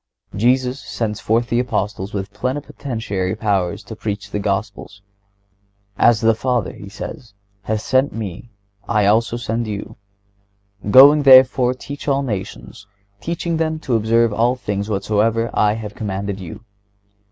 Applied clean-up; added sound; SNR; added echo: none; none; none; none.